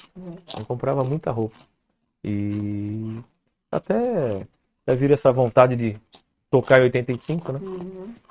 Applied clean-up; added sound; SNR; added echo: neural mask model RNNoise.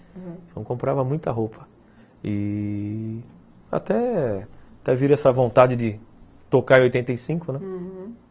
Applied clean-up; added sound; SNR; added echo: none; none; none; none.